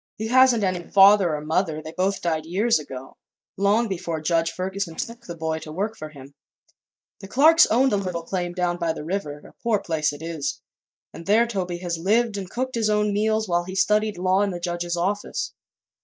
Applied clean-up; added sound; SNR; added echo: neural mask model DeepFilterNet 3.